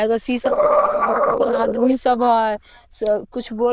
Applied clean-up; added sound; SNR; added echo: neural diffusion model UNIVERSE++.